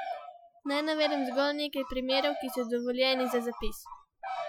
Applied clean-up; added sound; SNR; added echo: classical method Wiener filter.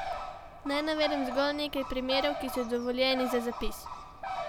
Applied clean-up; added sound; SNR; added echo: none; Bird; 7 dB; none.